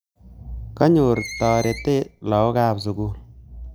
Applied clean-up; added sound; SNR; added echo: none; Screech; 17 dB; none.